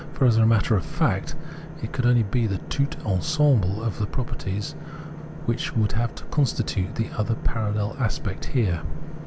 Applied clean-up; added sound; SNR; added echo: none; Engine / Boat, Water vehicle; 14 dB; none.